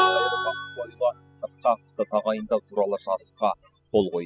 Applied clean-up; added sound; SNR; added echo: classical method spectral subtraction.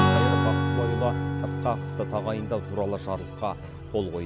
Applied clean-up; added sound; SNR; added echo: none; Strum; -3 dB; none.